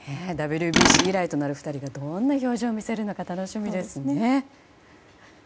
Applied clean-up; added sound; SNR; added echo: none; Tools; 0 dB; none.